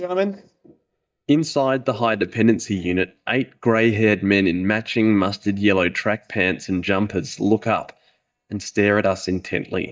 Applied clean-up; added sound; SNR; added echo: neural mask model DeepFilterNet 3.